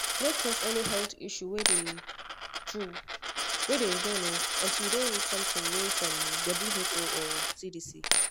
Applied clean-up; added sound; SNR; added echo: none; Coin (dropping); -5 dB; none.